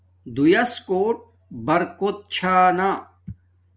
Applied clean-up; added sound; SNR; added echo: none; none; none; none.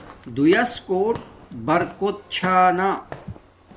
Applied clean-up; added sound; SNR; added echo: none; Walk, footsteps / Siren; 17 dB; none.